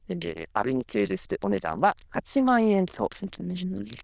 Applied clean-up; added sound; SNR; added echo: neural diffusion model UNIVERSE++.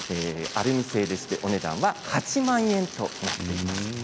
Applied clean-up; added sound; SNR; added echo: none; Crumpling, crinkling; 11 dB; none.